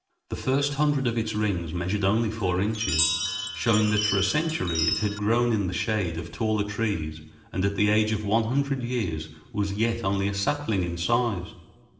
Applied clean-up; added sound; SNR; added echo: none; Chime; 4 dB; reverberation time 1.3 s.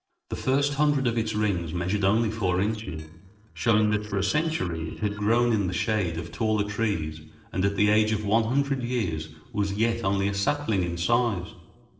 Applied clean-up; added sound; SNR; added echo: neural separator model SepFormer DNS4.